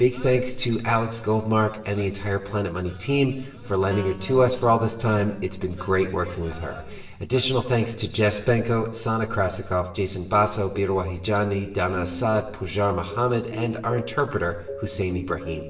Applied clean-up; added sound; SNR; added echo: neural separator model SepFormer DNS4.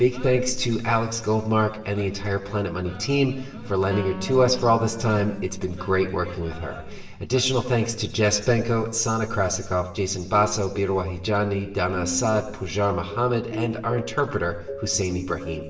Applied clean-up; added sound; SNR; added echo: none; Wind instrument, woodwind instrument; 14 dB; reverberation time 1.0 s.